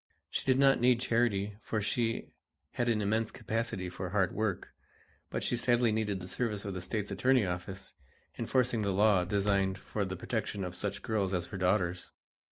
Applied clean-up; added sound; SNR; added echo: none; Walk, footsteps; 12 dB; none.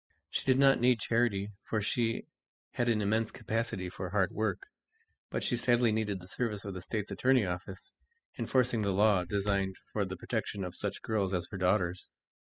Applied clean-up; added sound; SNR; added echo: classical method spectral subtraction.